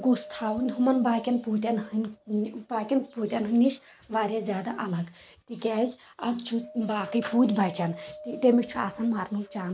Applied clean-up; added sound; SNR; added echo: none; Wind; 18 dB; none.